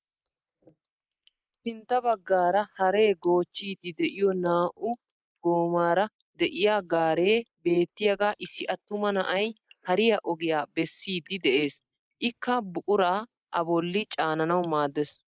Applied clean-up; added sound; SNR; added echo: neural mask model Resemble Enhance denoiser.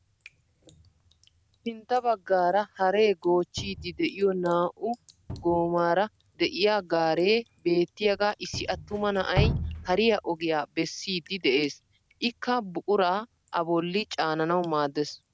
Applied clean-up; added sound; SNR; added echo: none; Drip + Cupboard open or close; 12 dB; none.